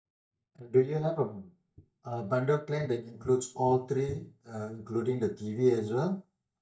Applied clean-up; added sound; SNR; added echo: neural mask model DeepFilterNet 3.